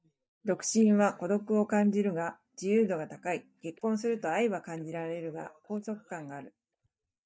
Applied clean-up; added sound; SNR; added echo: neural mask model DeepFilterNet 3.